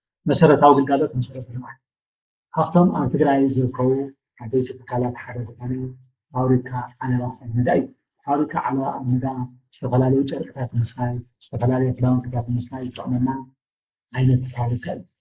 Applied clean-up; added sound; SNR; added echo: neural mask model Resemble Enhance denoiser.